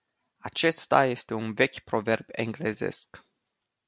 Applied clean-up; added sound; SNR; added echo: none; none; none; none.